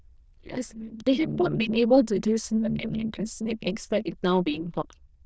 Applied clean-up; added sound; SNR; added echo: neural diffusion model UNIVERSE++.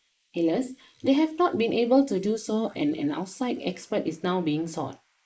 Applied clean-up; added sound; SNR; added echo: neural mask model Resemble Enhance denoiser.